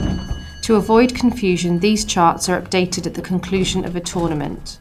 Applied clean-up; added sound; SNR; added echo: none; Sliding door; 12 dB; none.